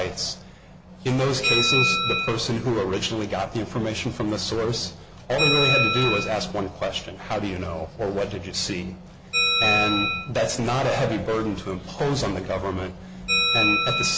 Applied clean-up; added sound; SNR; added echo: none; Bell; 2 dB; none.